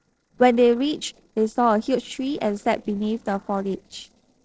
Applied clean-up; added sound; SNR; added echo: neural separator model SepFormer DNS4.